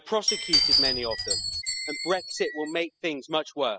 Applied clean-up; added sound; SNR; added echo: classical method spectral subtraction.